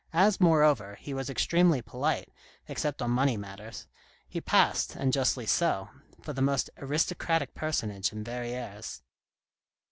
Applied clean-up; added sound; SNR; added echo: none; none; none; none.